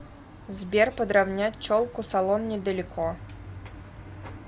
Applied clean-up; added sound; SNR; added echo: none; none; none; none.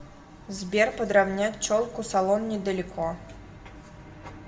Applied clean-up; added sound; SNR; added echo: none; none; none; reverberation time 1.5 s.